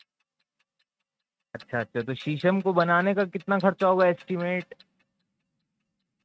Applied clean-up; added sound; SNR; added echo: neural mask model RNNoise.